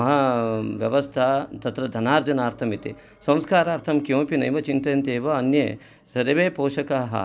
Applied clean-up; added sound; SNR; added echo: none; none; none; none.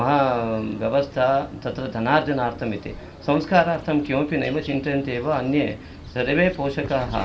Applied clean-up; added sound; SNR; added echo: none; Bird vocalization, bird call, bird song; 17 dB; reverberation time 0.5 s.